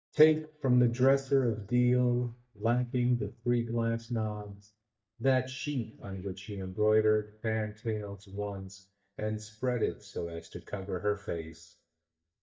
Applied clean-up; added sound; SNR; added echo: neural mask model DeepFilterNet 3.